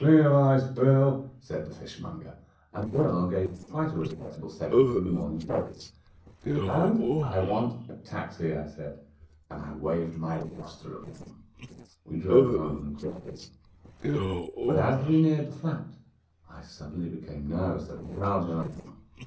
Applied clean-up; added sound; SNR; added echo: neural separator model SepFormer DNS4.